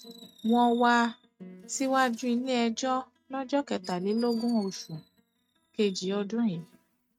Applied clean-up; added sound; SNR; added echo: neural mask model RNNoise.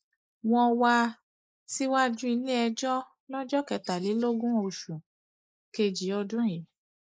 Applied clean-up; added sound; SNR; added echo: neural mask model Resemble Enhance denoiser.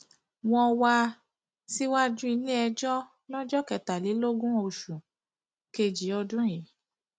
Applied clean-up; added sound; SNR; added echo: none; none; none; none.